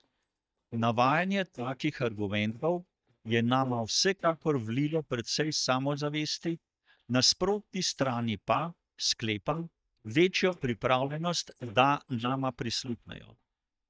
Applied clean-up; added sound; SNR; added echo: neural mask model DeepFilterNet 3.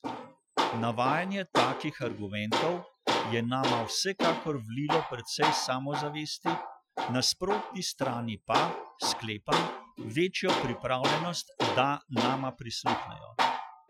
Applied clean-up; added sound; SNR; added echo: classical method Wiener filter.